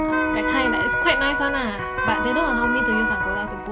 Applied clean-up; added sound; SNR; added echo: none; Wind instrument, woodwind instrument + Electric guitar; -3 dB; none.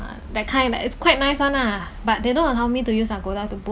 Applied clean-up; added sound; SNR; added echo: none; none; none; none.